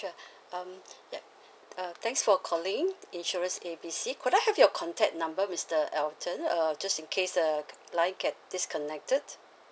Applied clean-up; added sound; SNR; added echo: none; none; none; none.